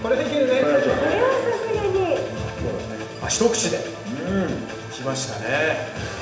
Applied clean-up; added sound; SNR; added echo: none; none; none; reverberation time 0.8 s.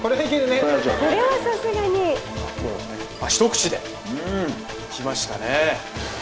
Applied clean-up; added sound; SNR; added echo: none; none; none; none.